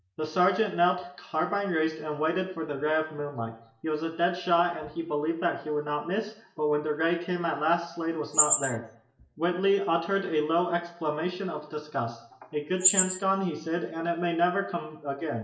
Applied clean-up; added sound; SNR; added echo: none; Chirp, tweet; 2 dB; reverberation time 0.6 s.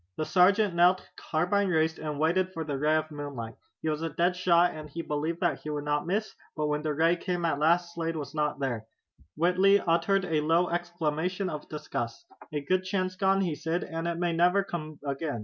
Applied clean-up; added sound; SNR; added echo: none; none; none; none.